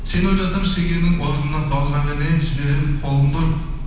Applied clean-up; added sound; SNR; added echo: none; Bird / Breathing; 4 dB; reverberation time 1.1 s.